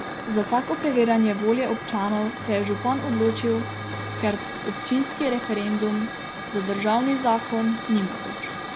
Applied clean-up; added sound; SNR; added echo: none; Hiss / Fire + Bowed string instrument; 8 dB; none.